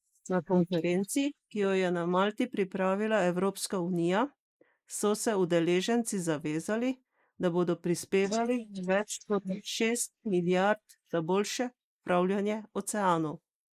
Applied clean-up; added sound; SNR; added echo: neural mask model Resemble Enhance denoiser.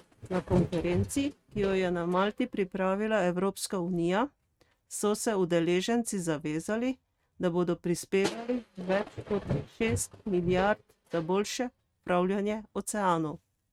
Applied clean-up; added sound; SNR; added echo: neural mask model RNNoise.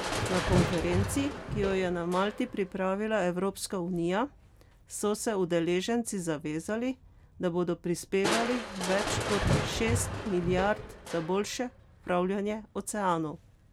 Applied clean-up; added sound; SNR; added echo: none; Crushing; 5 dB; none.